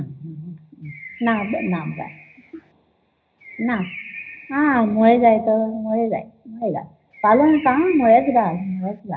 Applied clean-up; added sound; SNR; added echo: none; Bird; 18 dB; reverberation time 0.4 s.